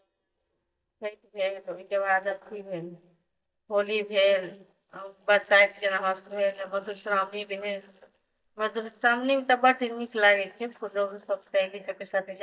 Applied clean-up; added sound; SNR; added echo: neural mask model DeepFilterNet 3.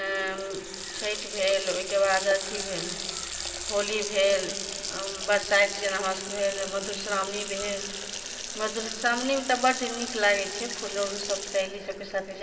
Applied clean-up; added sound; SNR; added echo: none; Water tap, faucet; 7 dB; reverberation time 2.3 s.